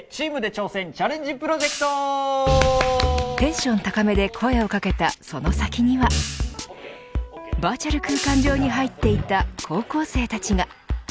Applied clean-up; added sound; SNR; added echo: none; Hi-hat; 14 dB; none.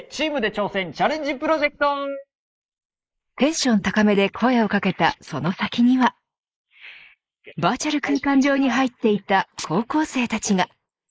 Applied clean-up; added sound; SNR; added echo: neural mask model Resemble Enhance denoiser.